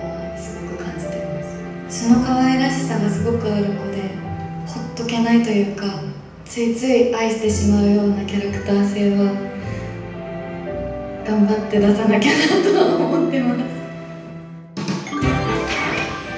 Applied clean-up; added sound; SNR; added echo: none; none; none; reverberation time 0.9 s.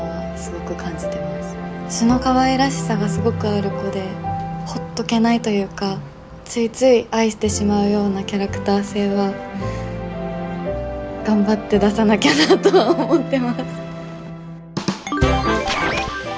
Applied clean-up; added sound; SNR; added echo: none; none; none; none.